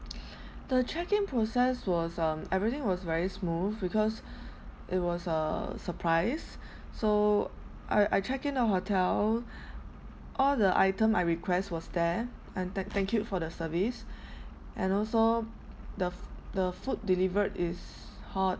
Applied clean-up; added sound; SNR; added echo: none; none; none; none.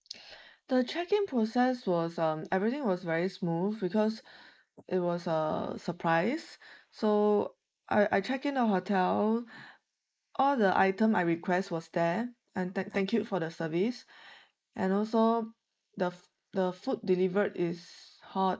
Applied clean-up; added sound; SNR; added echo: neural mask model Resemble Enhance denoiser.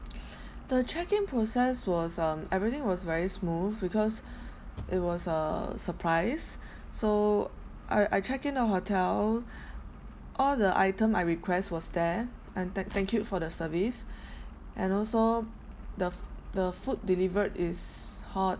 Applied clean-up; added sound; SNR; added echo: none; Bass drum / Thump, thud; 16 dB; none.